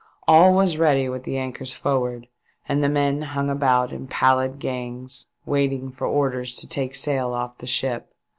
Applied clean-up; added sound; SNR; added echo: none; none; none; none.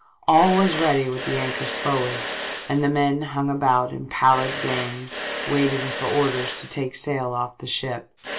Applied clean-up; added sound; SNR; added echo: none; Mechanisms; 9 dB; reverberation time 0.2 s.